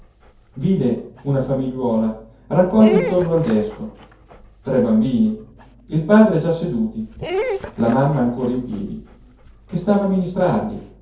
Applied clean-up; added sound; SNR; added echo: none; Dog; 13 dB; reverberation time 0.6 s.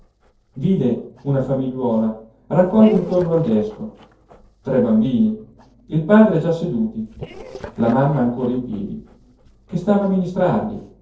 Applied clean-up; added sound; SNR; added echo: neural separator model SepFormer DNS4.